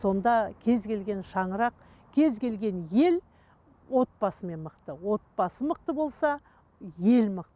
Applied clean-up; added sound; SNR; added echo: none; none; none; none.